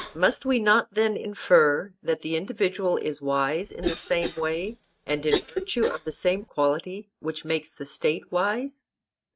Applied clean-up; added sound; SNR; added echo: neural mask model RNNoise.